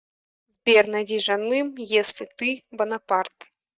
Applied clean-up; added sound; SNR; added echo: neural mask model DeepFilterNet 3.